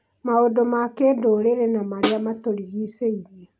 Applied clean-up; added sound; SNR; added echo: none; Snare drum; 7 dB; none.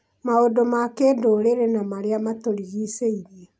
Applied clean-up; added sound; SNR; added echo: none; none; none; none.